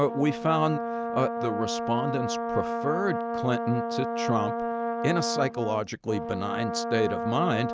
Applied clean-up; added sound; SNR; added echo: none; Brass instrument; 2 dB; none.